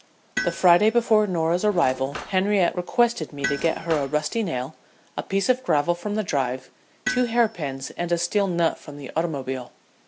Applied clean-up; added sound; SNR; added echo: none; Cutlery, silverware / Drawer open or close + Tools; 14 dB; none.